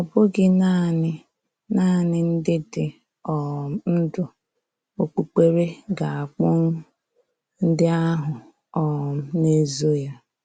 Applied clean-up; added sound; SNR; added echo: none; none; none; none.